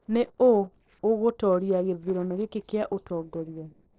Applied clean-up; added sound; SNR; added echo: neural separator model SepFormer DNS4.